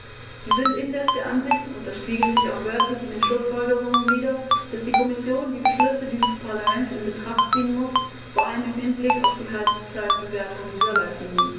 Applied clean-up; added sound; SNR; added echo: none; Ringtone; -1 dB; reverberation time 2.6 s.